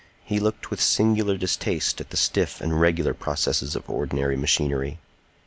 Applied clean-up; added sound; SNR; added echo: none; none; none; none.